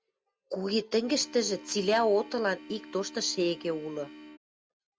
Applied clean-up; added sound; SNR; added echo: none; Organ; 17 dB; none.